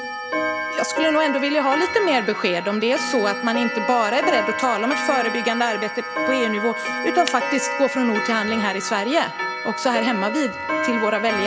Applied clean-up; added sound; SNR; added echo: none; Clock; 4 dB; none.